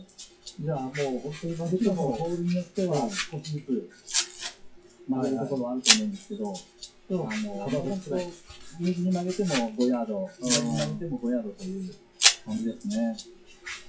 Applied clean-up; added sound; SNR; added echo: classical method WPE with log-MMSE.